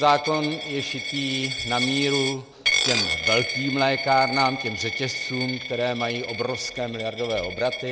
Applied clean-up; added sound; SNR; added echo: none; Coin (dropping); 3 dB; none.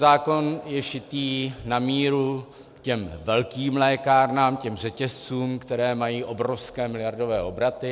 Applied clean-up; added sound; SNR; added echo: none; none; none; none.